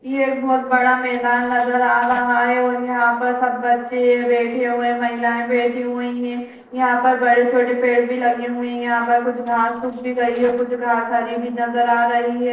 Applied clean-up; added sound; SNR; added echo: neural separator model SepFormer DNS4.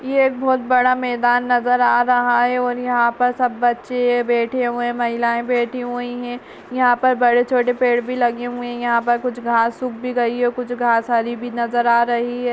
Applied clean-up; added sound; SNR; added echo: none; none; none; none.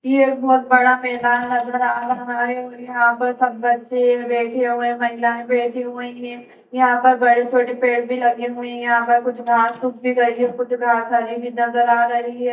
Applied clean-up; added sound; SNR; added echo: neural mask model DeepFilterNet 3.